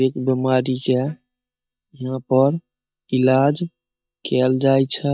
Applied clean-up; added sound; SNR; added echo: neural mask model DeepFilterNet 3.